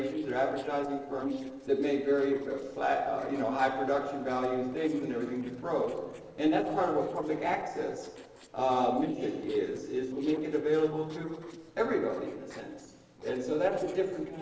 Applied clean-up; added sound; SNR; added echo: neural separator model SepFormer DNS4.